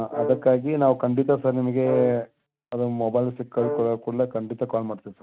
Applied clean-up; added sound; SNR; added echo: neural mask model RNNoise.